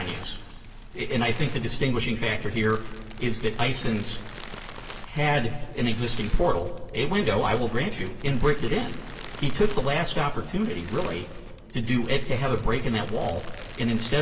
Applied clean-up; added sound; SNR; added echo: none; Crumpling, crinkling; 19 dB; reverberation time 2.8 s.